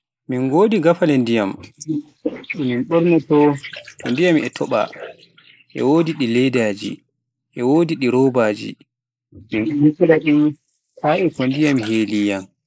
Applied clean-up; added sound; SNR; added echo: neural mask model Resemble Enhance denoiser.